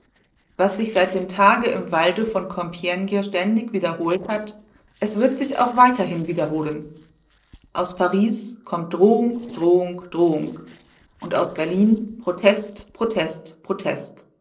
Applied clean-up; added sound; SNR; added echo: neural separator model SepFormer DNS4.